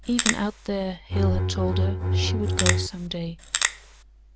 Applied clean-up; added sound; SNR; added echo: none; Bowed string instrument + Crackle; -5 dB; none.